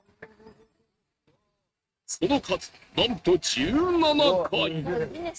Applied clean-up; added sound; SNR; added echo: neural mask model RNNoise.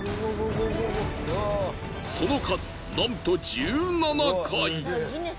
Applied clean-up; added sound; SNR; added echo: none; none; none; none.